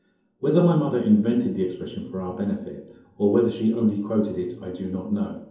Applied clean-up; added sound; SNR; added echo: none; none; none; reverberation time 2.8 s.